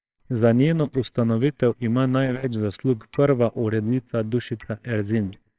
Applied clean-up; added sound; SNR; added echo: neural separator model SepFormer WHAMR!.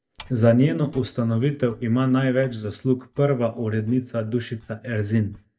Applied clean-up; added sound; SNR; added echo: neural mask model DeepFilterNet 3.